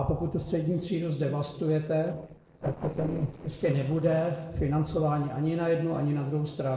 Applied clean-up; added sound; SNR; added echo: neural separator model SepFormer DNS4.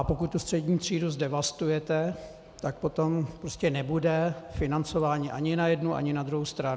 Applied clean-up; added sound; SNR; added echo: none; none; none; none.